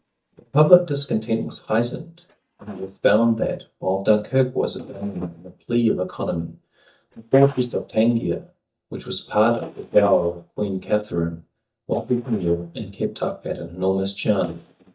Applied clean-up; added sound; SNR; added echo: neural mask model DeepFilterNet 3.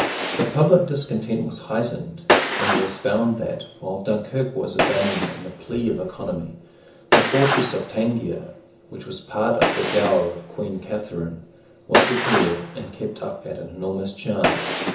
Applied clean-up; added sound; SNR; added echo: none; Gunshot, gunfire; 2 dB; reverberation time 0.6 s.